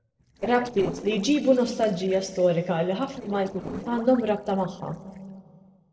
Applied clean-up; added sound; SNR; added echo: neural separator model SepFormer DNS4.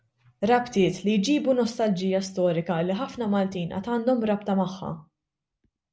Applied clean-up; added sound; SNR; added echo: none; none; none; none.